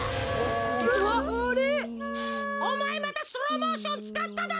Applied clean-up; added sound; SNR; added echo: none; Wind instrument, woodwind instrument; 6 dB; none.